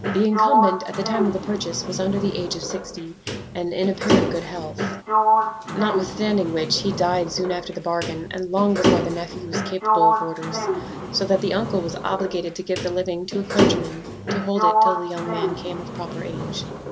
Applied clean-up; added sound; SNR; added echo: none; Sliding door; -1 dB; none.